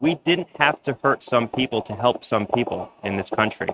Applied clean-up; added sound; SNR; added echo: neural mask model RNNoise.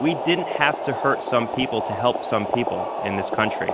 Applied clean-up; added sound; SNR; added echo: none; Boiling; 3 dB; none.